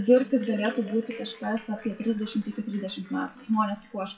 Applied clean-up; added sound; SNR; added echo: classical method WPE with log-MMSE.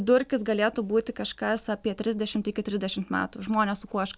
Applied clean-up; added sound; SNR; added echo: none; none; none; none.